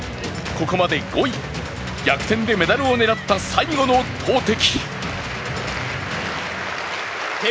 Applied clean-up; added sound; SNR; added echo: none; Whoosh, swoosh, swish; 16 dB; none.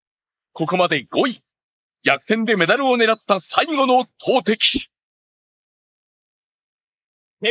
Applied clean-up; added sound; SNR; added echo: neural mask model Resemble Enhance denoiser.